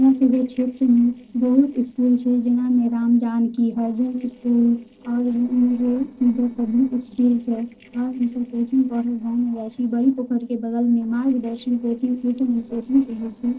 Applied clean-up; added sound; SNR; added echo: neural separator model SepFormer DNS4.